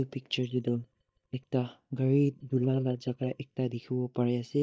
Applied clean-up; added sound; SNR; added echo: neural mask model DeepFilterNet 3.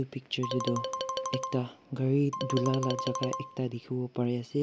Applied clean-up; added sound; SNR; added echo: none; Marimba, xylophone; 4 dB; none.